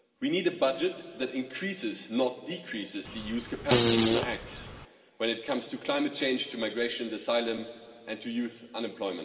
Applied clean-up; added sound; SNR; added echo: none; Fart; -3 dB; reverberation time 2.2 s.